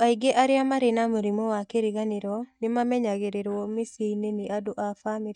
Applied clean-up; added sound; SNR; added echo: neural mask model DeepFilterNet 3.